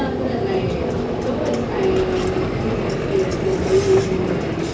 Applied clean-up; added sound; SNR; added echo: none; Vehicle; 0 dB; reverberation time 0.6 s.